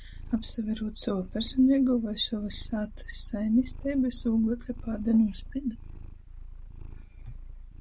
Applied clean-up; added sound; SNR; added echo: none; Purr; 12 dB; none.